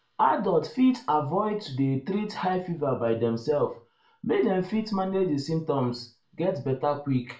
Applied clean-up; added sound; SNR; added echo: none; none; none; reverberation time 0.3 s.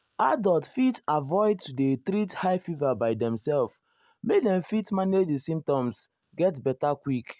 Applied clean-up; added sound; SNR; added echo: none; none; none; none.